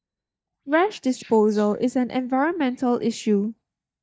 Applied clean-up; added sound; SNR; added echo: neural mask model DeepFilterNet 3.